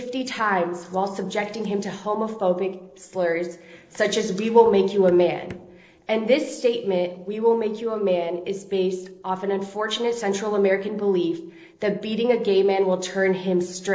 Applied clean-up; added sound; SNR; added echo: neural separator model SepFormer DNS4.